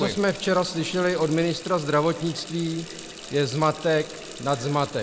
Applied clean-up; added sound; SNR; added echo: none; Water tap, faucet; 16 dB; none.